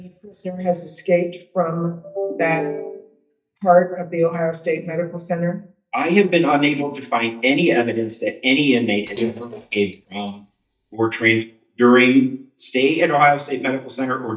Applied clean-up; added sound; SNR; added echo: neural mask model DeepFilterNet 3.